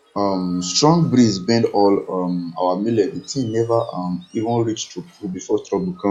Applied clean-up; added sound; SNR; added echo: classical method log-MMSE.